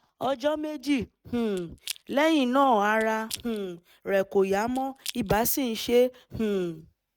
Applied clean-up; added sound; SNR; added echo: neural mask model RNNoise.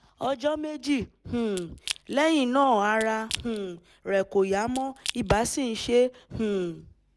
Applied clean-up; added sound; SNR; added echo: none; Crack / Crushing; 14 dB; none.